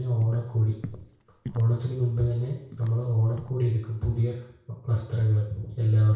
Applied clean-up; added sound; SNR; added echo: none; Walk, footsteps; 18 dB; reverberation time 0.6 s.